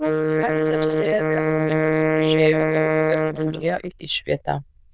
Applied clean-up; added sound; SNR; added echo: neural diffusion model UNIVERSE++.